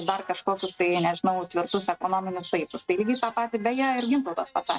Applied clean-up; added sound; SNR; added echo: neural mask model RNNoise.